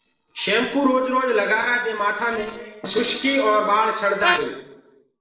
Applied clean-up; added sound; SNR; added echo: neural separator model SepFormer DNS4.